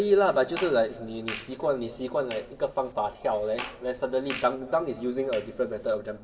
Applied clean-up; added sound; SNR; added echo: none; Fart; 15 dB; reverberation time 1.6 s.